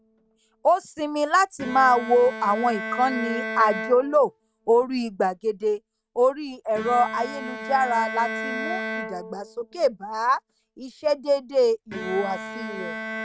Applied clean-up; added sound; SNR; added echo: neural mask model RNNoise.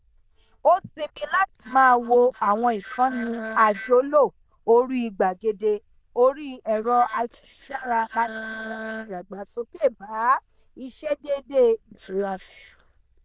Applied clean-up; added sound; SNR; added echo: neural diffusion model UNIVERSE++.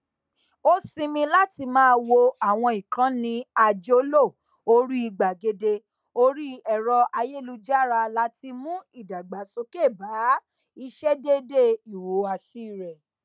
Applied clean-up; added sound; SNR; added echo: none; none; none; none.